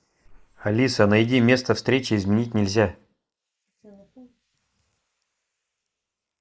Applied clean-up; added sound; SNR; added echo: neural mask model Resemble Enhance denoiser.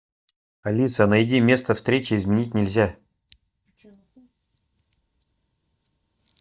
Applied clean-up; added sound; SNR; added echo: neural mask model DeepFilterNet 3.